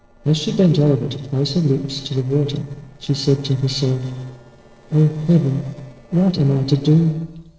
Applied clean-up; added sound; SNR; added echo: neural separator model SepFormer DNS4.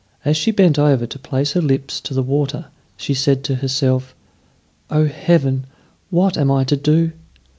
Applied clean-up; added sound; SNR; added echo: none; none; none; none.